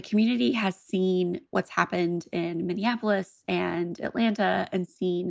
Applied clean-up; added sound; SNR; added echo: none; none; none; none.